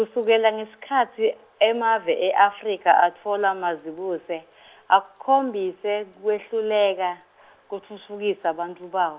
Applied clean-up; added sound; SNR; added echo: none; none; none; none.